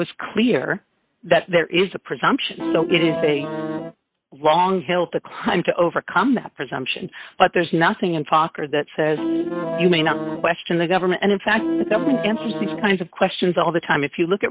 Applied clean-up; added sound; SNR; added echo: neural mask model RNNoise.